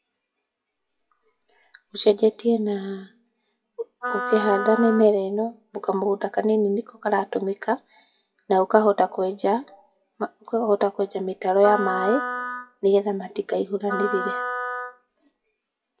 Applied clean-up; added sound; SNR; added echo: classical method WPE with log-MMSE.